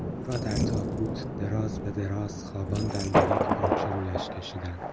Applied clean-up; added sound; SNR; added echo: none; Thunder + Keys jangling; -4 dB; none.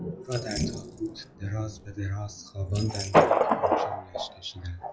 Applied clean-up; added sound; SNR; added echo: classical method log-MMSE.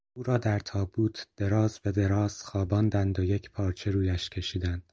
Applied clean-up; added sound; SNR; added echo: none; none; none; none.